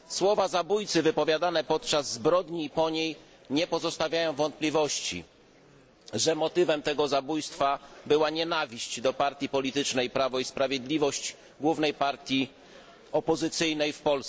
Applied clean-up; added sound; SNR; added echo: none; none; none; none.